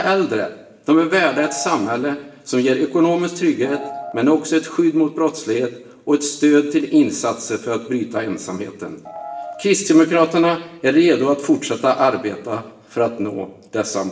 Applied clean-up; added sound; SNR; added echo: none; Piano; 12 dB; reverberation time 0.8 s.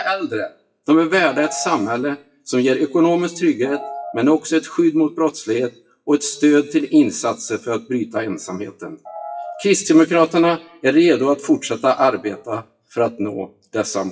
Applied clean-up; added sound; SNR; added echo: classical method WPE with log-MMSE.